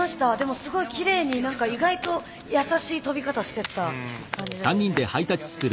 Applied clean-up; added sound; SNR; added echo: none; Walk, footsteps; 16 dB; none.